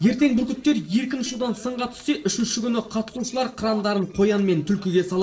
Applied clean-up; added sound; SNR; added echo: neural separator model SepFormer DNS4.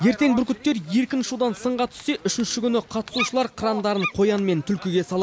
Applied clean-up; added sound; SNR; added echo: none; none; none; none.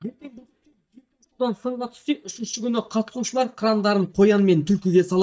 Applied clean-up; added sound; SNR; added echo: neural mask model DeepFilterNet 3.